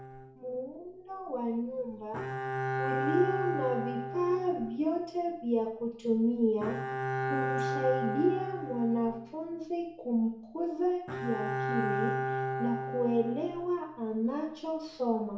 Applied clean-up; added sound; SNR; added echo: none; Bowed string instrument; 4 dB; reverberation time 0.6 s.